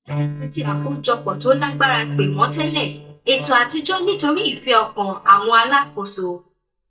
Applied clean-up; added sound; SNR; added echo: neural mask model DeepFilterNet 3.